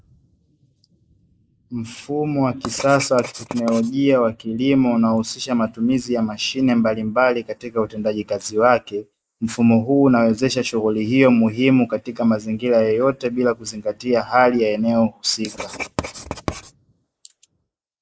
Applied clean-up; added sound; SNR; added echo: neural mask model Resemble Enhance denoiser.